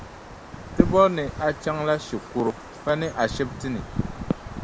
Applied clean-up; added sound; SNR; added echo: none; Wind; 5 dB; none.